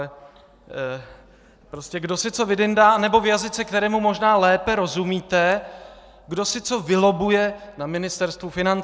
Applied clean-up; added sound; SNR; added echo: none; none; none; none.